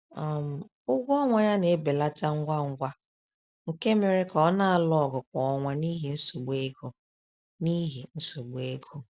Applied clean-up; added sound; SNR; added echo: none; none; none; none.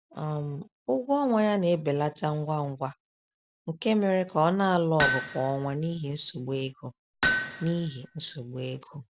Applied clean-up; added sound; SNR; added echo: none; Hammer; 4 dB; none.